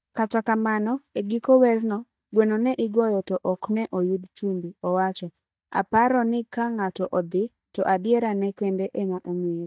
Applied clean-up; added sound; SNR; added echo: neural mask model DeepFilterNet 3.